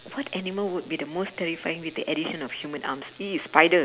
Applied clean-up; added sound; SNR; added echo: none; none; none; none.